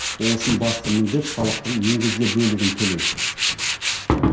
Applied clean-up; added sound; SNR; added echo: none; Tools; 1 dB; reverberation time 0.7 s.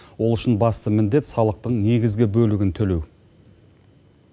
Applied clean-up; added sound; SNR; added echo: none; none; none; none.